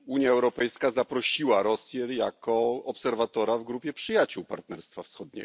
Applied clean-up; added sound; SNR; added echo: none; none; none; none.